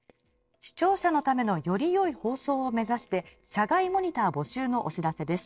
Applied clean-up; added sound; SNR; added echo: neural separator model SepFormer DNS4.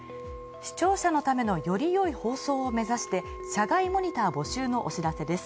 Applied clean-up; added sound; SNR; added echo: none; Wind instrument, woodwind instrument; 19 dB; none.